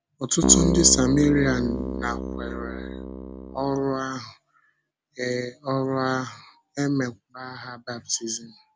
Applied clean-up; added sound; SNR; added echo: none; Keyboard (musical); 2 dB; none.